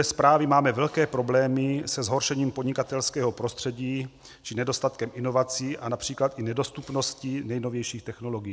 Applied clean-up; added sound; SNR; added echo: none; none; none; none.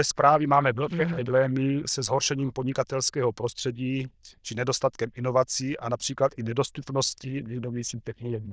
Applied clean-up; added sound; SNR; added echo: neural diffusion model UNIVERSE++.